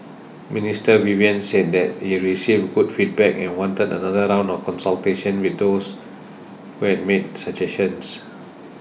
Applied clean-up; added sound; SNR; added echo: none; none; none; none.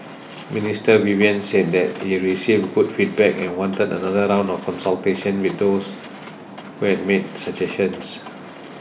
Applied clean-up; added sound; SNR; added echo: none; Mechanisms; 20 dB; none.